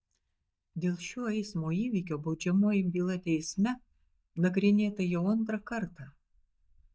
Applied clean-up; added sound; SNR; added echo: neural mask model DeepFilterNet 3.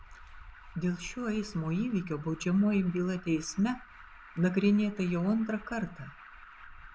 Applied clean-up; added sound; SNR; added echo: none; Alarm; 18 dB; none.